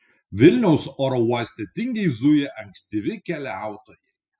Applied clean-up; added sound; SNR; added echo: classical method spectral subtraction.